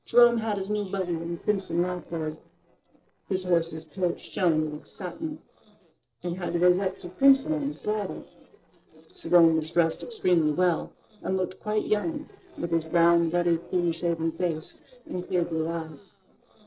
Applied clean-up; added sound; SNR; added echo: neural separator model SepFormer DNS4.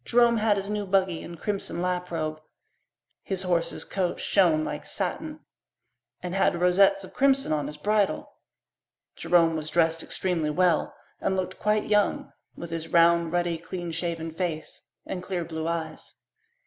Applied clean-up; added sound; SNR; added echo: none; none; none; none.